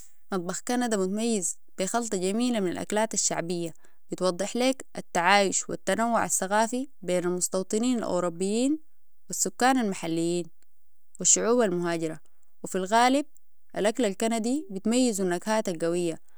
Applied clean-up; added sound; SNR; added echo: none; none; none; none.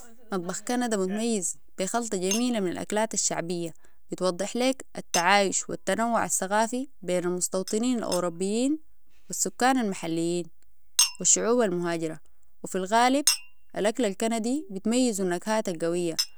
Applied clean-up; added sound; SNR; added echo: none; Chink, clink; 11 dB; none.